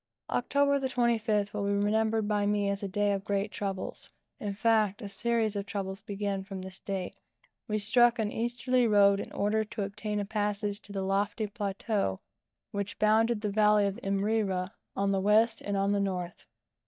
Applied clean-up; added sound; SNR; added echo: neural mask model DeepFilterNet 3.